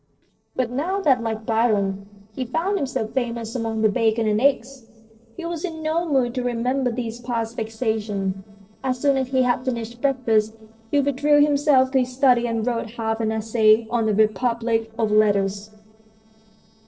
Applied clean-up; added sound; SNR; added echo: neural separator model SepFormer DNS4.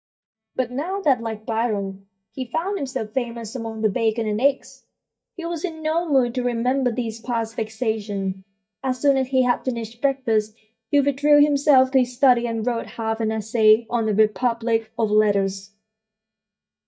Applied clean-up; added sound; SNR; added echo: neural mask model DeepFilterNet 3.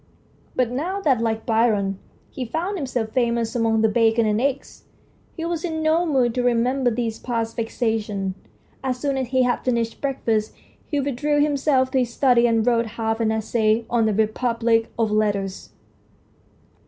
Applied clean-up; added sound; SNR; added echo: none; none; none; none.